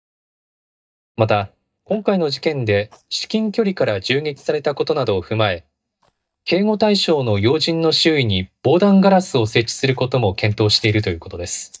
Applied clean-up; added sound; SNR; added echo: neural mask model DeepFilterNet 3.